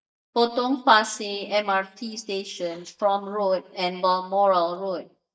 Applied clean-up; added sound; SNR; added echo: neural mask model DeepFilterNet 3.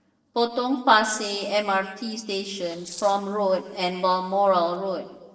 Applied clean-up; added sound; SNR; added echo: neural separator model SepFormer DNS4.